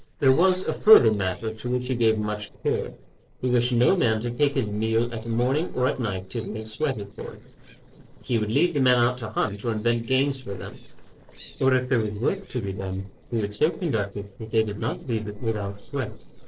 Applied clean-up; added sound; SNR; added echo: neural separator model SepFormer DNS4.